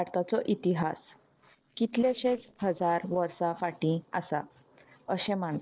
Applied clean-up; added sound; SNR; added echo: neural separator model SepFormer DNS4.